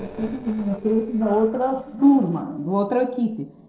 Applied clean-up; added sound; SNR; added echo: neural separator model SepFormer DNS4.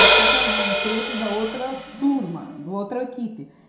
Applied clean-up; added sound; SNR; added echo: none; Hi-hat; -4 dB; reverberation time 0.7 s.